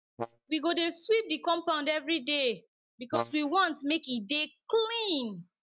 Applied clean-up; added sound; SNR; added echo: neural mask model DeepFilterNet 3.